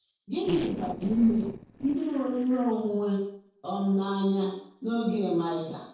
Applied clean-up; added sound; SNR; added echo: neural separator model SepFormer DNS4.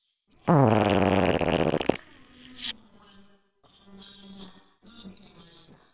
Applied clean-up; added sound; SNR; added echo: neural separator model SepFormer WHAMR!.